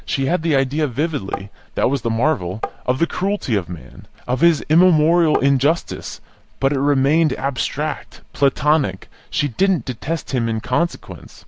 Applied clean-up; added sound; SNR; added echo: none; Tap; 9 dB; none.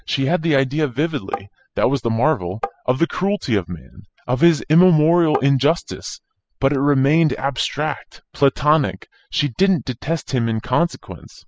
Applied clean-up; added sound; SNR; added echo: classical method spectral subtraction.